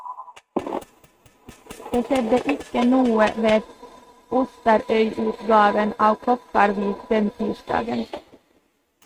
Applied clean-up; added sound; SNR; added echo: neural mask model RNNoise.